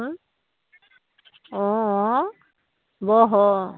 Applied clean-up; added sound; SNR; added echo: none; none; none; none.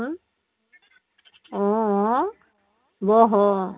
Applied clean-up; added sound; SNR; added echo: none; none; none; reverberation time 0.3 s.